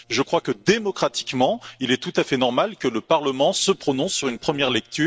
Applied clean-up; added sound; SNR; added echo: neural separator model SepFormer DNS4.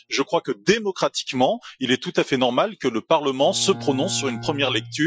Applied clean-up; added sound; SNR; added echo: classical method Wiener filter.